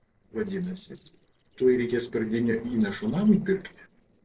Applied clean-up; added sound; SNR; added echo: neural separator model SepFormer DNS4.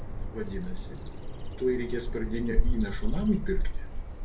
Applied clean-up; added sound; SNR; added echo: none; Bird vocalization, bird call, bird song; -4 dB; reverberation time 0.2 s.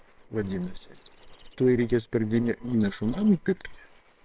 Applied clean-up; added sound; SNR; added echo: neural separator model SepFormer WHAMR!.